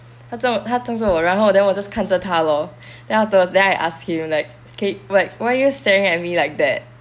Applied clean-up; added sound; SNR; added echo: none; none; none; none.